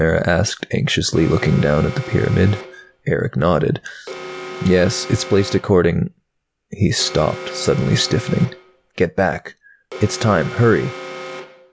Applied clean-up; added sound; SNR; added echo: none; Alarm; 15 dB; none.